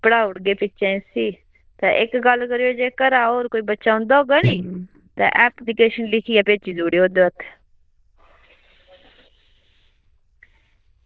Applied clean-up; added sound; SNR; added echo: neural diffusion model UNIVERSE++.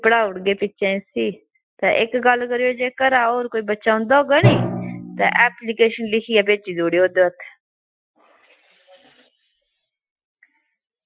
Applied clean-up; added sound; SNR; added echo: classical method Wiener filter.